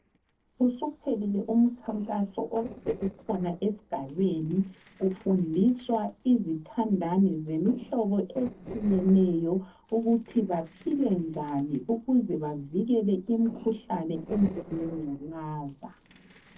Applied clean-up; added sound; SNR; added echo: neural separator model SepFormer DNS4.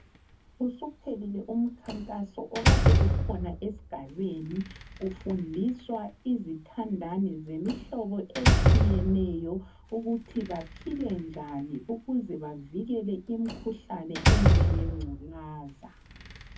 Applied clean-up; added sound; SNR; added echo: none; Slam; -4 dB; reverberation time 0.3 s.